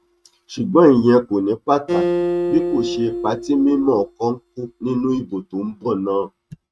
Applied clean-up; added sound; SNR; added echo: neural mask model RNNoise.